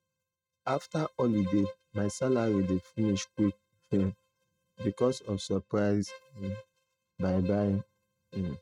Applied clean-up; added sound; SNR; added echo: neural mask model RNNoise.